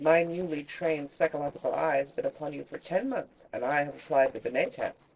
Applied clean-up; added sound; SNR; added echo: neural separator model SepFormer DNS4.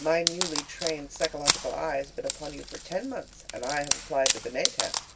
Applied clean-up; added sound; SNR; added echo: none; Wood; 1 dB; reverberation time 0.2 s.